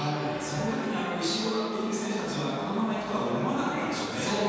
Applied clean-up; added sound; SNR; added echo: none; none; none; reverberation time 2.1 s.